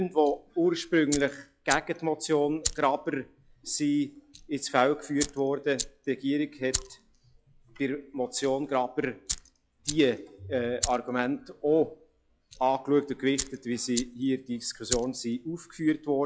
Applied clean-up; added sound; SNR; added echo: classical method log-MMSE.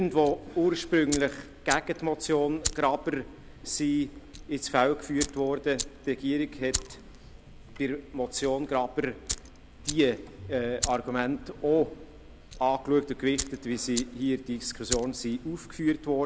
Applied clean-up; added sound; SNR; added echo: none; Fire; 11 dB; none.